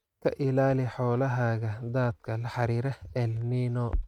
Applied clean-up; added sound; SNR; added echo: neural mask model RNNoise.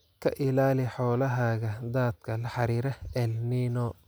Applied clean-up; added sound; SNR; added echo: none; none; none; none.